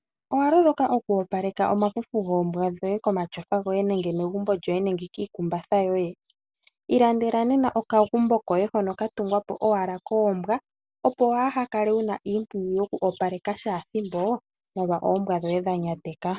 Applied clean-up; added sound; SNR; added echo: none; none; none; none.